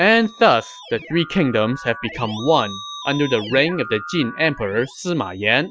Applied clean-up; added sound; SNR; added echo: classical method Wiener filter.